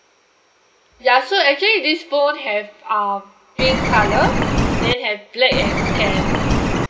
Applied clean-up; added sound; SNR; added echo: none; Bird; -2 dB; none.